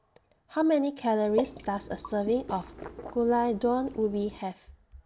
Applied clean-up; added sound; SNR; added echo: none; Water / Liquid; 12 dB; none.